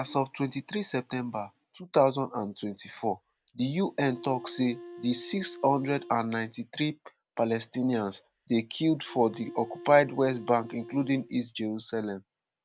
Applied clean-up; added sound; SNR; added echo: none; Wind instrument, woodwind instrument; 17 dB; none.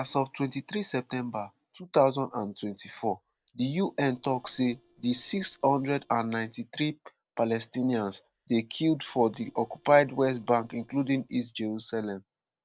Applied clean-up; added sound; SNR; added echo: neural separator model SepFormer DNS4.